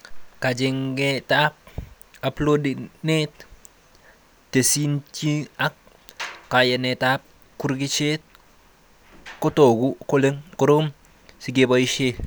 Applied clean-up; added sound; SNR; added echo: none; none; none; none.